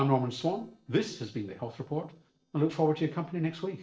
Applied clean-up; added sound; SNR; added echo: neural separator model SepFormer DNS4.